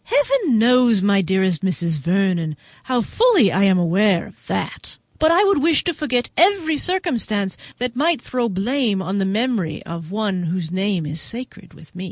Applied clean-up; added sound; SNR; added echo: none; none; none; none.